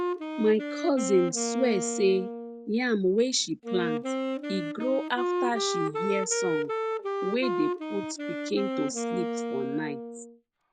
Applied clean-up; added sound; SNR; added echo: none; Wind instrument, woodwind instrument; 3 dB; none.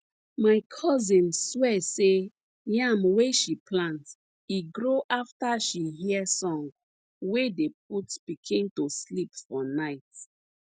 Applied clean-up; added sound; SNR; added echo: none; none; none; none.